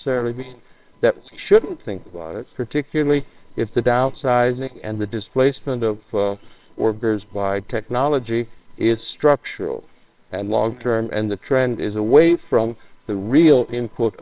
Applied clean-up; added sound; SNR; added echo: neural separator model SepFormer WHAMR!.